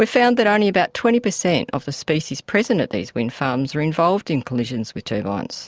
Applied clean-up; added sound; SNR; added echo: none; none; none; none.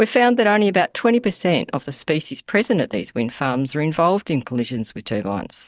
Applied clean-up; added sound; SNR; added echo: neural mask model DeepFilterNet 3.